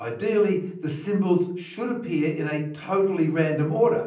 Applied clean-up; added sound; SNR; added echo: none; none; none; reverberation time 0.6 s.